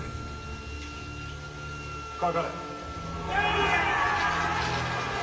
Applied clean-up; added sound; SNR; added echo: none; Wind instrument, woodwind instrument; 14 dB; reverberation time 2.4 s.